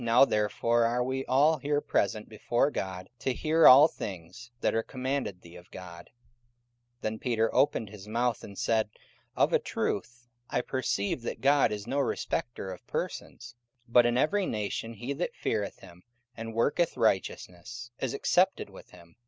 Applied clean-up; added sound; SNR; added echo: none; none; none; none.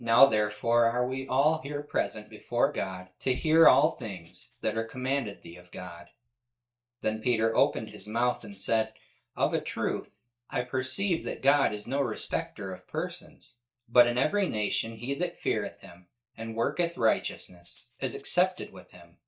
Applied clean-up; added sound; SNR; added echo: neural mask model DeepFilterNet 3.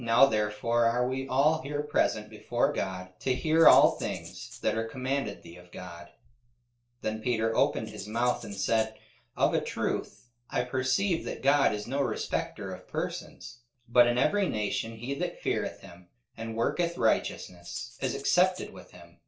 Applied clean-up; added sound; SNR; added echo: neural separator model SepFormer DNS4.